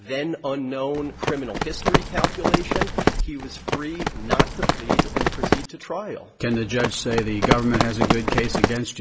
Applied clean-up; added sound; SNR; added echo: none; Run; -4 dB; none.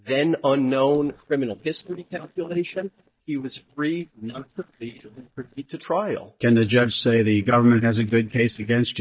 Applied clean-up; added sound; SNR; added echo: neural mask model DeepFilterNet 3.